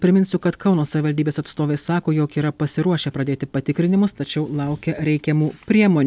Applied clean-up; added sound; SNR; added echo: none; none; none; none.